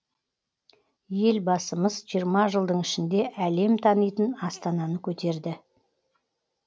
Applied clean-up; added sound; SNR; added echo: none; none; none; none.